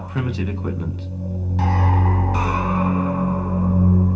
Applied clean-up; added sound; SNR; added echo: none; none; none; reverberation time 0.8 s.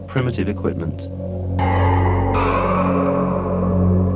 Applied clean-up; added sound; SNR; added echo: none; none; none; none.